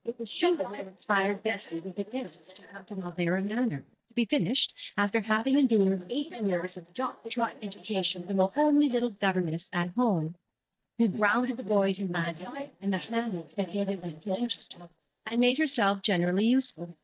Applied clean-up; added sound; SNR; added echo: neural mask model DeepFilterNet 3.